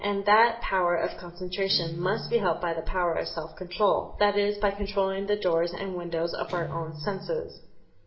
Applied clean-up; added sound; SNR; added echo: none; Guitar; 18 dB; reverberation time 0.6 s.